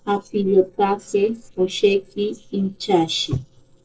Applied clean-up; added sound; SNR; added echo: neural separator model SepFormer DNS4.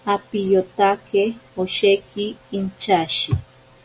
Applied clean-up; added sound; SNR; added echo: none; none; none; none.